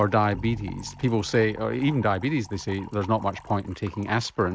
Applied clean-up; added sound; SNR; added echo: none; Fill (with liquid) / Trickle, dribble + Bowed string instrument; 18 dB; none.